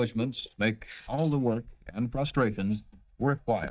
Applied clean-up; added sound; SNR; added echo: neural mask model DeepFilterNet 3.